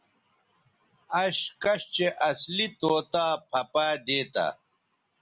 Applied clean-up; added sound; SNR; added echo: none; none; none; none.